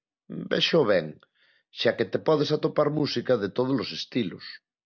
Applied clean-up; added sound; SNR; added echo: none; none; none; none.